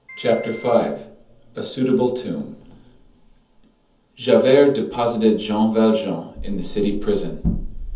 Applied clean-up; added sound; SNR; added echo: none; Piano; 20 dB; reverberation time 0.7 s.